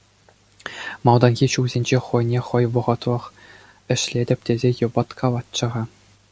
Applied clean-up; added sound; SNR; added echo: none; none; none; none.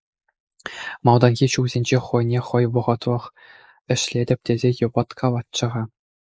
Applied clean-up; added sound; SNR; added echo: neural mask model Resemble Enhance denoiser.